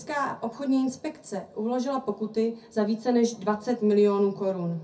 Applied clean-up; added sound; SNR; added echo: none; none; none; reverberation time 0.3 s.